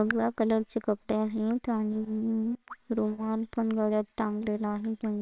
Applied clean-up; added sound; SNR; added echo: neural separator model SepFormer WHAMR!.